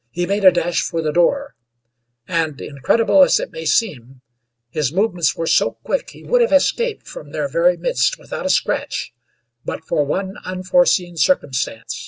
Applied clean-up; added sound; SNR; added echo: none; none; none; none.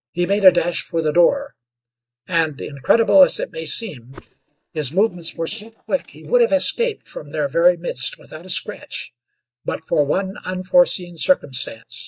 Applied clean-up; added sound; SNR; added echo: neural mask model DeepFilterNet 3.